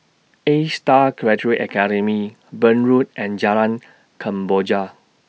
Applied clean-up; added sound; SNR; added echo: none; none; none; none.